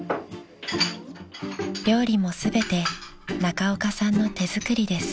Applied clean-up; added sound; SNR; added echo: none; none; none; none.